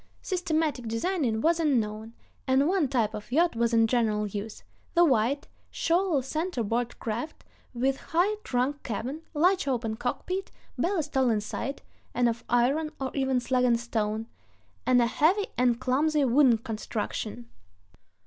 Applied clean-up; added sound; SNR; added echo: none; none; none; none.